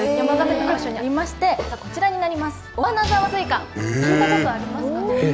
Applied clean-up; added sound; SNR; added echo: none; none; none; none.